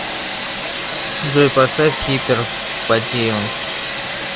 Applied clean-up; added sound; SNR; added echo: none; none; none; none.